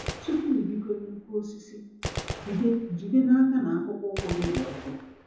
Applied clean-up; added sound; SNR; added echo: none; Gunshot, gunfire; 11 dB; reverberation time 0.7 s.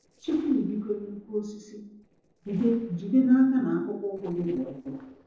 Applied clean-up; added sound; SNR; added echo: neural separator model SepFormer DNS4.